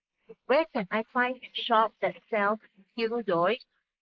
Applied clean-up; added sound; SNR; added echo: neural mask model Resemble Enhance denoiser.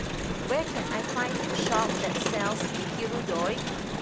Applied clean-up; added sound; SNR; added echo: none; Crowd; -2 dB; none.